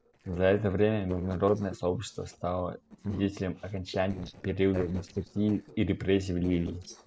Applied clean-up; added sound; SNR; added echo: neural separator model SepFormer DNS4.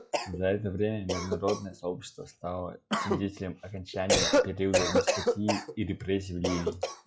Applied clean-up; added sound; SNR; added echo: classical method log-MMSE.